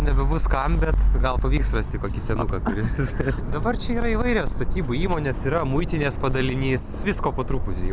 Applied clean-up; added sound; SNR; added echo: none; none; none; none.